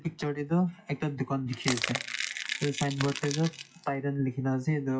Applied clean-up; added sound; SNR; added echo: classical method WPE with log-MMSE.